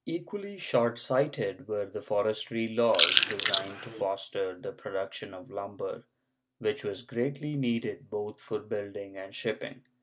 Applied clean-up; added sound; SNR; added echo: none; Chewing, mastication / Crushing; -4 dB; none.